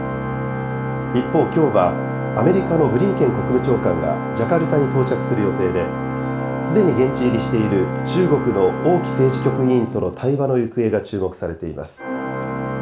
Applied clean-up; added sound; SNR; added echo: none; Organ; 4 dB; reverberation time 0.4 s.